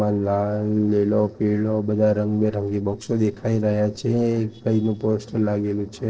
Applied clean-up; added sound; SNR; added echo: neural separator model SepFormer DNS4.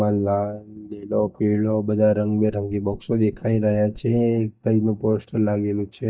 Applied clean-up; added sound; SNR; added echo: neural mask model DeepFilterNet 3.